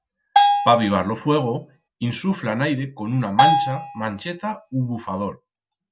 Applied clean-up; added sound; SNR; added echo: none; Bell; -2 dB; none.